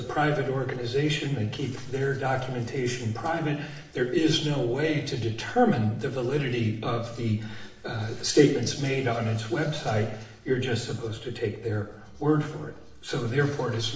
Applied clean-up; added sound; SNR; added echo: none; none; none; reverberation time 0.7 s.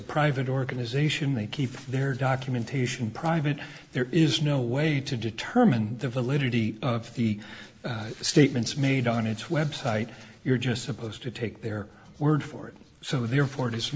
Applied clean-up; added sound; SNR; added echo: none; none; none; none.